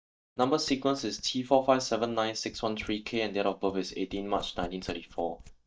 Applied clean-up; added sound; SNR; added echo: neural mask model DeepFilterNet 3.